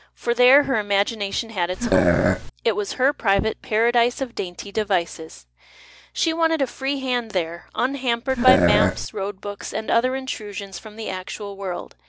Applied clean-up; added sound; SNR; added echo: none; Burping, eructation; -4 dB; none.